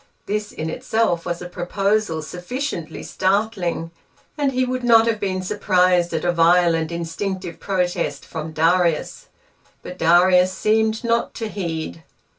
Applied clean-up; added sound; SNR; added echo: none; none; none; reverberation time 0.2 s.